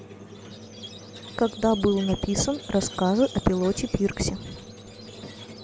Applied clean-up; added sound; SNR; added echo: none; Squeak; 14 dB; none.